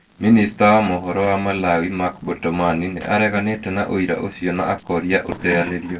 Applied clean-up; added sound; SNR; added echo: neural separator model SepFormer DNS4.